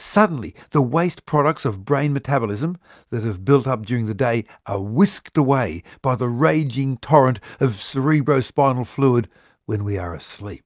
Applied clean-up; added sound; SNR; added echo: none; none; none; none.